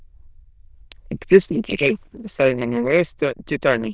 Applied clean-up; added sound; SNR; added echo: neural diffusion model UNIVERSE++.